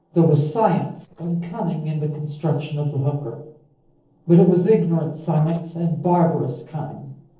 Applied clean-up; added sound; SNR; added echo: neural separator model SepFormer DNS4.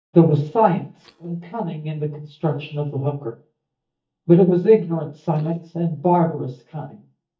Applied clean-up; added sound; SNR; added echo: neural mask model DeepFilterNet 3.